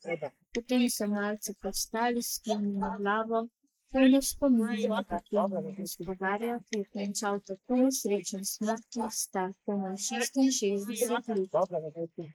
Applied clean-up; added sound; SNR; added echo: neural mask model Resemble Enhance denoiser.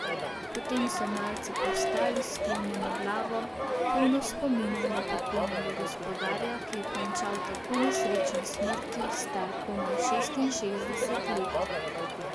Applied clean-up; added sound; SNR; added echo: none; Crowd; -2 dB; none.